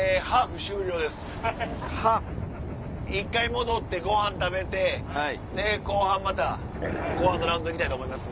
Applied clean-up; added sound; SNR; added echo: none; Dog; 6 dB; none.